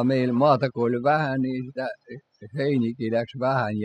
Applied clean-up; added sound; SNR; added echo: classical method spectral subtraction.